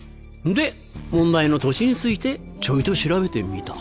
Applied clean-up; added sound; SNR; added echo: none; none; none; none.